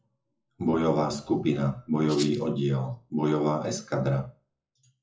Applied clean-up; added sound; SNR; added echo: classical method WPE with log-MMSE.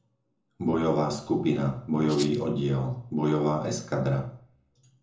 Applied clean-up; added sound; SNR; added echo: none; Rattle (instrument); 13 dB; reverberation time 0.6 s.